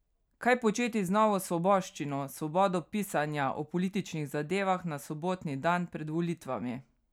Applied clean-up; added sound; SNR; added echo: none; none; none; none.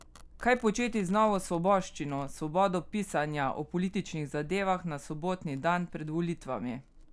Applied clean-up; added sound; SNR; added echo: none; Domestic sounds, home sounds; 18 dB; none.